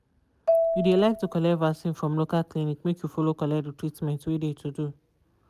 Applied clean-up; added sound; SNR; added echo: none; Marimba, xylophone; 3 dB; none.